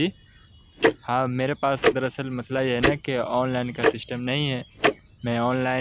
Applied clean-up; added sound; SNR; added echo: none; Tick-tock; 2 dB; none.